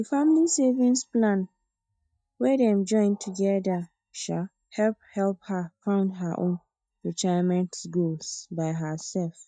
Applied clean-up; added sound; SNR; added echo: neural mask model DeepFilterNet 3.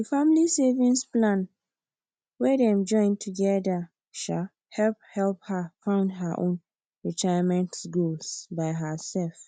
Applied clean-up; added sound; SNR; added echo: none; none; none; none.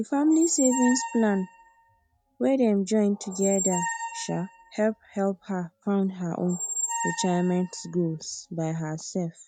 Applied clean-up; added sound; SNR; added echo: none; Squeak; 9 dB; none.